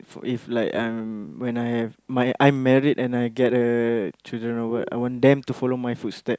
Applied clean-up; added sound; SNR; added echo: neural mask model Resemble Enhance denoiser.